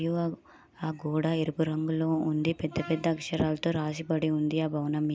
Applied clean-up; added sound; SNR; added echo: none; none; none; none.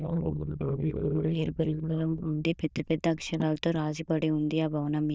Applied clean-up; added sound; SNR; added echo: neural diffusion model UNIVERSE++.